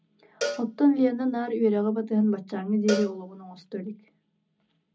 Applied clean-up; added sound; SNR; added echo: none; Cowbell; 11 dB; reverberation time 0.4 s.